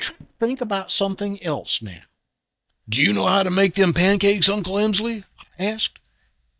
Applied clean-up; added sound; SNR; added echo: neural mask model DeepFilterNet 3.